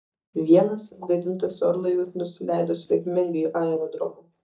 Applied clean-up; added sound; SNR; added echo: neural mask model DeepFilterNet 3.